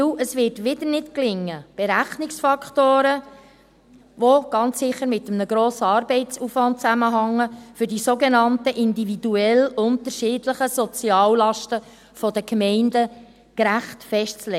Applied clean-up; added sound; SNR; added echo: none; none; none; none.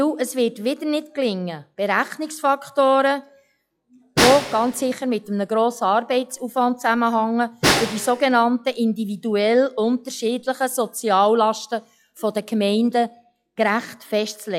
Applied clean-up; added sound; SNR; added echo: classical method log-MMSE.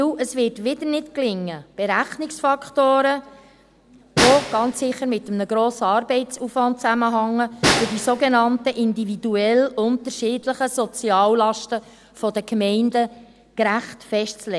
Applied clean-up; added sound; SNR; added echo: none; Snare drum; 6 dB; none.